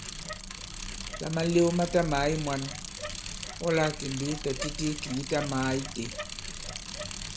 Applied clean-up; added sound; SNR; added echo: none; Bicycle; 7 dB; none.